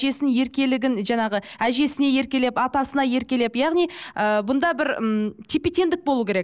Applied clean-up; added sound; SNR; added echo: none; none; none; none.